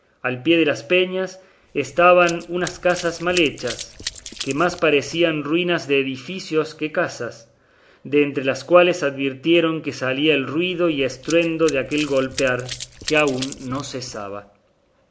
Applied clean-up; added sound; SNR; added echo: none; Run; 15 dB; none.